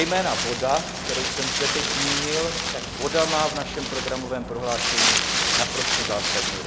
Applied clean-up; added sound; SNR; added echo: none; Wind; -2 dB; none.